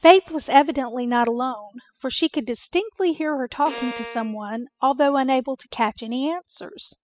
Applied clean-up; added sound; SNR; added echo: classical method spectral subtraction.